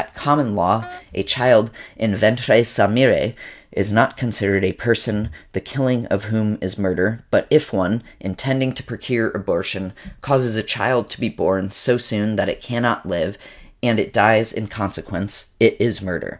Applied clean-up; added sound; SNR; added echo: none; Wind instrument, woodwind instrument; 20 dB; none.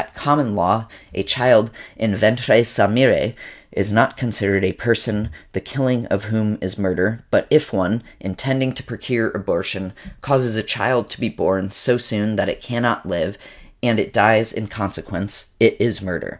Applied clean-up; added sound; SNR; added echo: none; none; none; none.